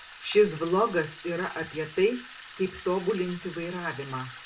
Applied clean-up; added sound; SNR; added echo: none; Sink (filling or washing) / Water tap, faucet; 12 dB; reverberation time 0.2 s.